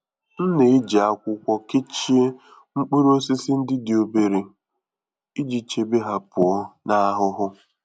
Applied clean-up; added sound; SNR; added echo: none; none; none; none.